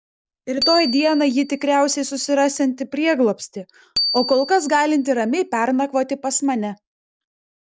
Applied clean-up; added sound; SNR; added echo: none; Bicycle bell; 10 dB; none.